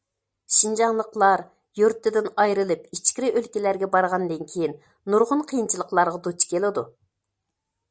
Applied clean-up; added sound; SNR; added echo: none; none; none; none.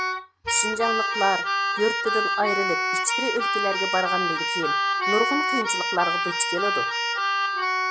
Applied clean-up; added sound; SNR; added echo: none; Keyboard (musical); -3 dB; none.